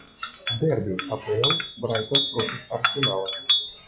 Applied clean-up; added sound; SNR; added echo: classical method log-MMSE.